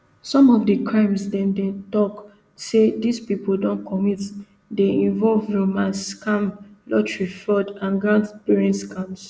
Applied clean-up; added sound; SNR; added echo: none; none; none; none.